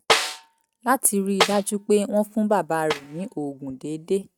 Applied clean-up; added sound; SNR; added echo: neural mask model RNNoise.